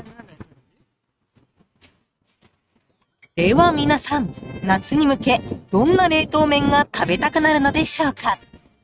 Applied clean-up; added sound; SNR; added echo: neural mask model RNNoise.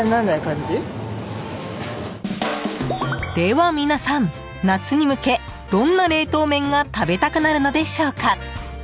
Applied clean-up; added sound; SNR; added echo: none; none; none; none.